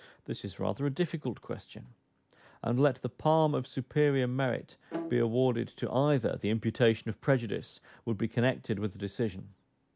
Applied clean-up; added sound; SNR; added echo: none; Bowed string instrument; 12 dB; none.